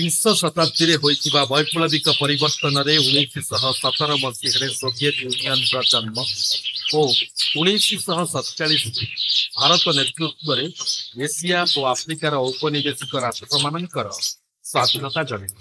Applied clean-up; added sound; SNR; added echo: neural mask model Resemble Enhance denoiser.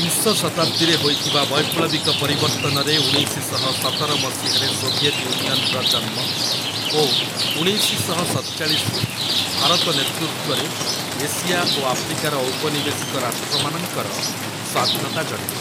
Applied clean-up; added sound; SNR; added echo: none; Rain; -3 dB; none.